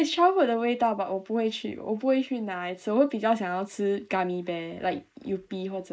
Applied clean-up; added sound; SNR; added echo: neural mask model Resemble Enhance denoiser.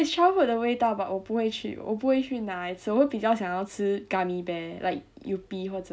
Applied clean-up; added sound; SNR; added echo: none; none; none; none.